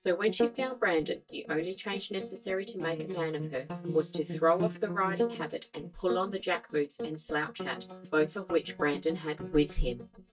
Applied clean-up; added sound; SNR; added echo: neural mask model DeepFilterNet 3.